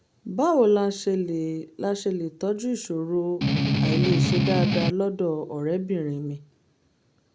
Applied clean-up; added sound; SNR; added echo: none; Strum; -4 dB; none.